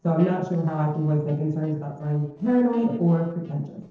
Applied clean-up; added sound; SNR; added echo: neural separator model SepFormer DNS4.